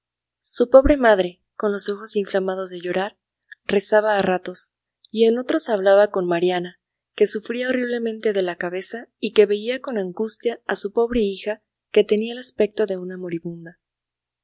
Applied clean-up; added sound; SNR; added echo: none; none; none; none.